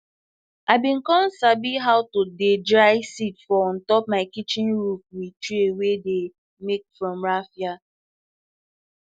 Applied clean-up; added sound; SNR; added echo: none; none; none; none.